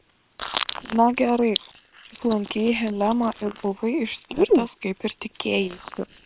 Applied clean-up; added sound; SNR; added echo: neural separator model SepFormer WHAM!.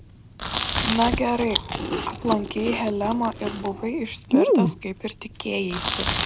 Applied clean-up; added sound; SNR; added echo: none; Chewing, mastication; 0 dB; none.